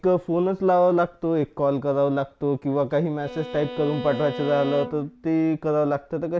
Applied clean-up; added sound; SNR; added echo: none; Bowed string instrument; 11 dB; none.